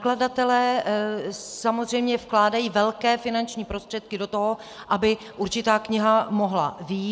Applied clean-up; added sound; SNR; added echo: none; none; none; none.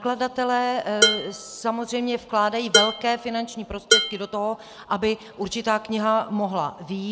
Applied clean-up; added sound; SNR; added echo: none; Dishes, pots, and pans; 0 dB; none.